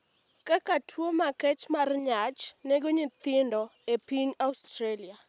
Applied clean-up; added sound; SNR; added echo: none; none; none; none.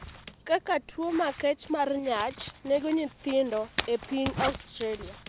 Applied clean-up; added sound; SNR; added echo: none; Zipper (clothing); 11 dB; none.